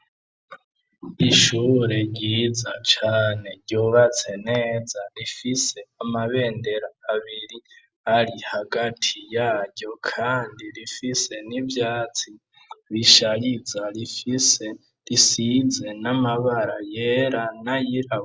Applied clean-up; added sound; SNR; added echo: none; none; none; none.